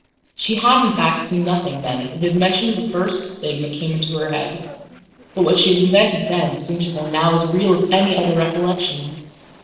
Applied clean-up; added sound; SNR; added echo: neural separator model SepFormer DNS4.